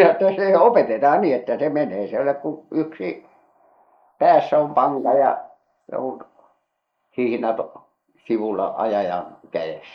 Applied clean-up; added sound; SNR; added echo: neural mask model Resemble Enhance denoiser.